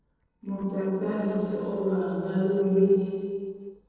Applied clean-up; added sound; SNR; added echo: neural separator model SepFormer DNS4.